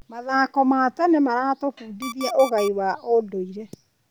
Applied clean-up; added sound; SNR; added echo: none; Alarm; 15 dB; none.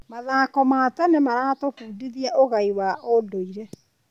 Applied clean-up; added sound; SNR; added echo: none; none; none; none.